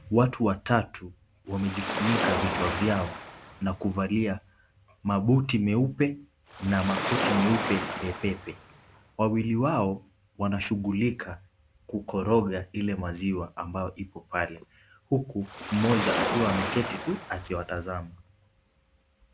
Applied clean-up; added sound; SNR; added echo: none; Waves, surf; 4 dB; none.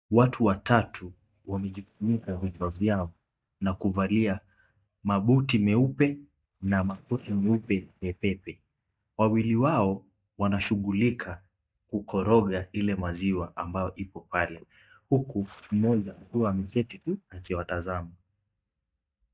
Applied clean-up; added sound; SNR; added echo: neural mask model DeepFilterNet 3.